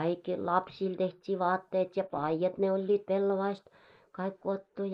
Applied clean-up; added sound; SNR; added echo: neural mask model Resemble Enhance denoiser.